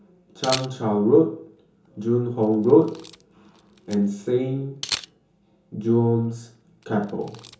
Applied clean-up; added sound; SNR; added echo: none; Camera; 16 dB; reverberation time 0.6 s.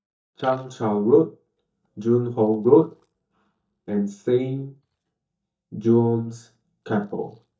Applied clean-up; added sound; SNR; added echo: neural mask model DeepFilterNet 3.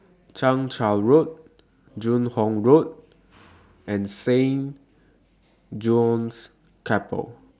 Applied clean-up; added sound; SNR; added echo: none; none; none; none.